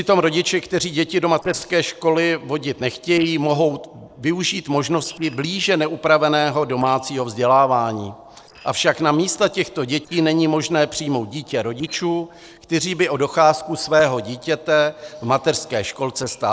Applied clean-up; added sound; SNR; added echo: neural separator model SepFormer DNS4.